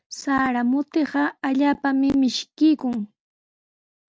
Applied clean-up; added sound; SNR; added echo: none; none; none; none.